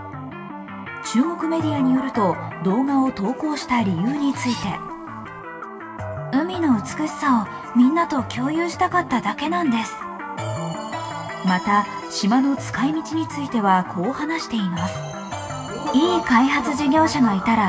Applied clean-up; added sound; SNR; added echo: none; Zipper (clothing); 19 dB; reverberation time 0.8 s.